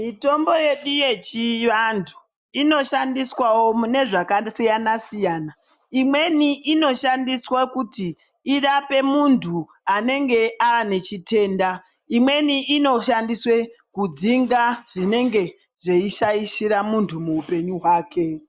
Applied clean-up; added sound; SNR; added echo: none; none; none; none.